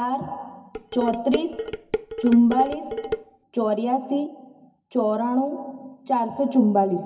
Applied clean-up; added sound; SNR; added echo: none; Dishes, pots, and pans; 7 dB; reverberation time 0.3 s.